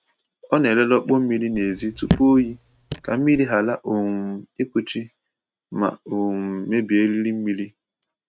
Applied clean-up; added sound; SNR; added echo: neural mask model RNNoise.